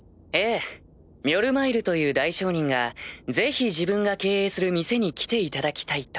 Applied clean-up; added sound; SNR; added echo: none; none; none; none.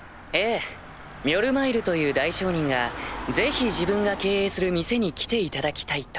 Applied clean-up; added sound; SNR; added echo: none; Engine / Car; 12 dB; none.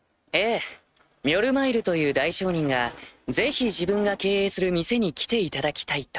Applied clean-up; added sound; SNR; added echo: neural mask model RNNoise.